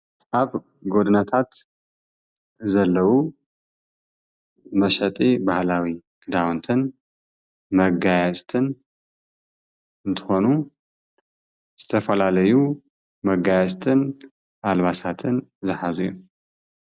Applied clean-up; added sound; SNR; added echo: none; none; none; none.